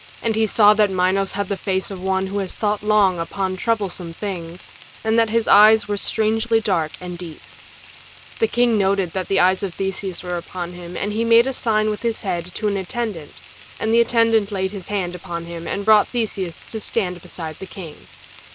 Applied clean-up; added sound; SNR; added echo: none; Frying (food); 17 dB; none.